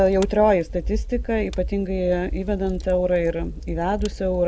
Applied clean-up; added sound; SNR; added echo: none; Fire; 8 dB; none.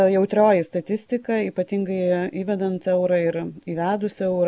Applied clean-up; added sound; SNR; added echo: none; none; none; none.